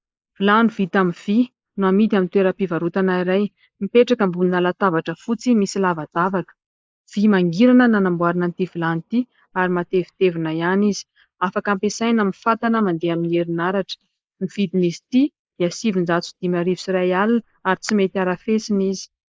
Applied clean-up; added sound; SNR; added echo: neural mask model Resemble Enhance denoiser.